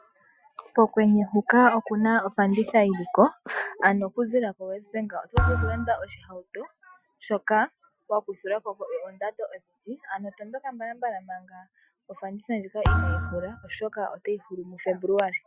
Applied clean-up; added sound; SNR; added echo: classical method Wiener filter.